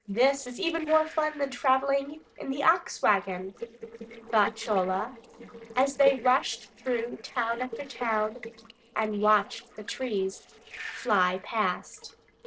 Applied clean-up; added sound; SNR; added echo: neural separator model SepFormer DNS4.